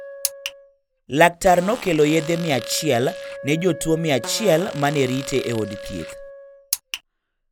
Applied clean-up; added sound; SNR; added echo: none; Fart + Wind instrument, woodwind instrument; 14 dB; none.